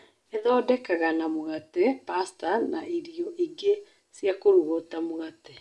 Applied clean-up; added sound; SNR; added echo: none; none; none; none.